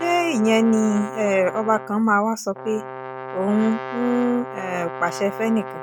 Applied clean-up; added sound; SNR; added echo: none; Brass instrument; 11 dB; none.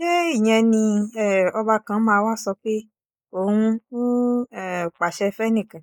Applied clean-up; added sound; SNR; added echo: neural mask model Resemble Enhance denoiser.